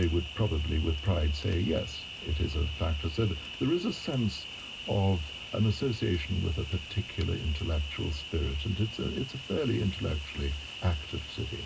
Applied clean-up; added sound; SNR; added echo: none; Cricket; 11 dB; reverberation time 0.2 s.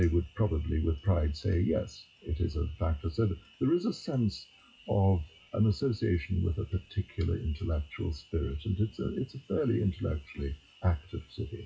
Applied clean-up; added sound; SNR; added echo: classical method WPE with log-MMSE.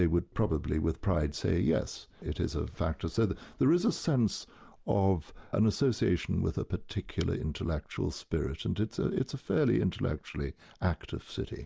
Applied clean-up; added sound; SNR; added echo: none; none; none; none.